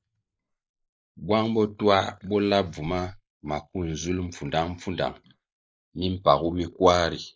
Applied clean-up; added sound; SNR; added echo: neural mask model Resemble Enhance denoiser.